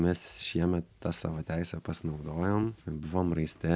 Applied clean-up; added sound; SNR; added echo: none; none; none; none.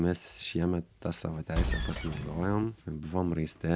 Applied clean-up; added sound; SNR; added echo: none; Engine; 1 dB; none.